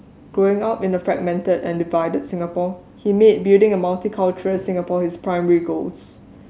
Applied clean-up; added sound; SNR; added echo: none; none; none; none.